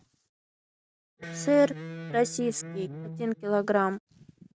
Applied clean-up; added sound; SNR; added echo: neural mask model RNNoise.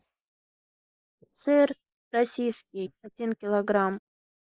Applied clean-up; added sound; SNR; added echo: neural mask model Resemble Enhance denoiser.